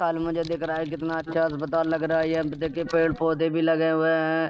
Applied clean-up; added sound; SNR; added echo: neural mask model RNNoise.